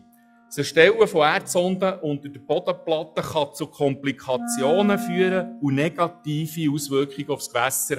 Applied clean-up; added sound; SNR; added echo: classical method log-MMSE.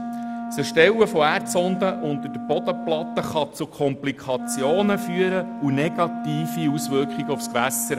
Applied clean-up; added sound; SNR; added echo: none; Wind instrument, woodwind instrument; 8 dB; none.